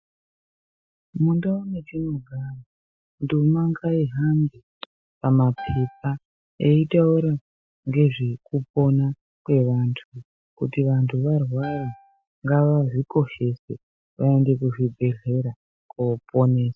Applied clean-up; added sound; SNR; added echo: classical method Wiener filter.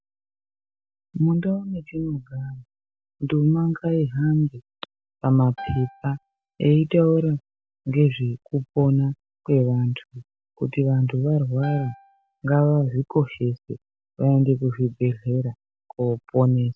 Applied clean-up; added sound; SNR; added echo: none; Piano; 18 dB; none.